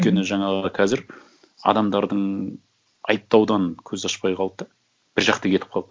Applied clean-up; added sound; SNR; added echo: none; none; none; none.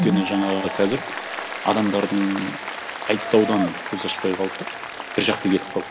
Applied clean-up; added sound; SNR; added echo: none; Applause; 8 dB; reverberation time 1.1 s.